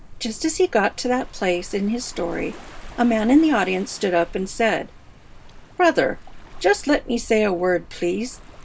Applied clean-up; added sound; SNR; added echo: none; Waves, surf; 17 dB; none.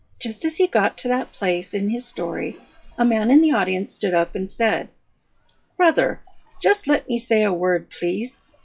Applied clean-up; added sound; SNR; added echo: classical method log-MMSE.